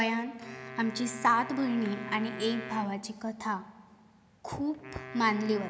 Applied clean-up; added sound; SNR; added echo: none; Wind instrument, woodwind instrument; 13 dB; none.